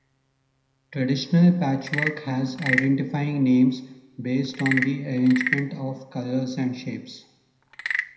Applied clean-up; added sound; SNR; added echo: none; Wood / Percussion / Frog; 9 dB; reverberation time 0.8 s.